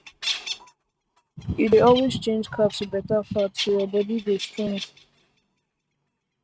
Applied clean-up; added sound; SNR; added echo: neural mask model RNNoise.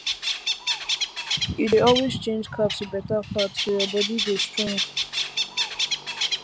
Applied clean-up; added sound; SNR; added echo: none; Bird; 2 dB; none.